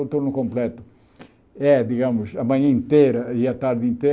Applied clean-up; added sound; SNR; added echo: none; none; none; none.